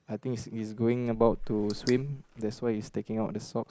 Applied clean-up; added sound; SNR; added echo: neural mask model Resemble Enhance denoiser.